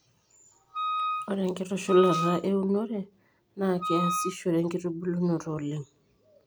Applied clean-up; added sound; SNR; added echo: none; Wind instrument, woodwind instrument; 3 dB; none.